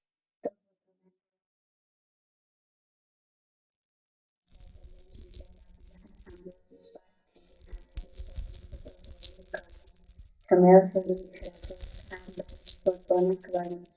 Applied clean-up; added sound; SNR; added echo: neural mask model DeepFilterNet 3.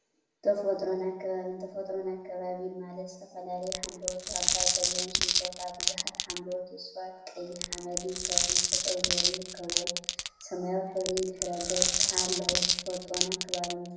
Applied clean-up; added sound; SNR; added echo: none; Glass; -5 dB; reverberation time 0.8 s.